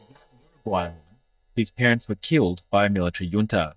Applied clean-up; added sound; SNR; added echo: neural mask model DeepFilterNet 3.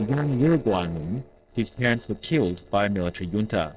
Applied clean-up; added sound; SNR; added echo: neural separator model SepFormer DNS4.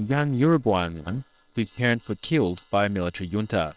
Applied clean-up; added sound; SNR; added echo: neural separator model SepFormer WHAM!.